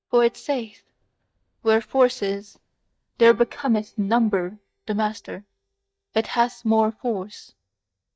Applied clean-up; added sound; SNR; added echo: neural mask model DeepFilterNet 3.